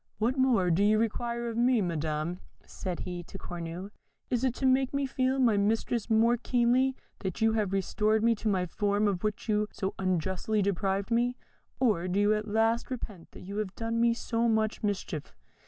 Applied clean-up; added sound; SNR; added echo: none; none; none; none.